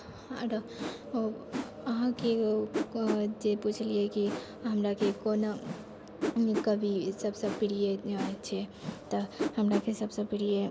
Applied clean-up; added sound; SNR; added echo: none; Whoosh, swoosh, swish; 8 dB; none.